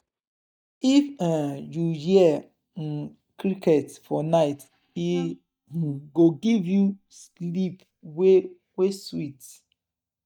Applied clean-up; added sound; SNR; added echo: neural mask model DeepFilterNet 3.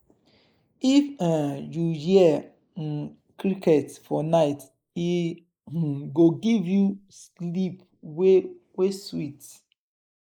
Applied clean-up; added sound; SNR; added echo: neural mask model Resemble Enhance denoiser.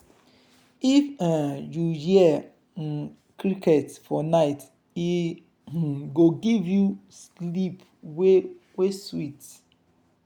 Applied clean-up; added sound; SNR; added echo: none; none; none; none.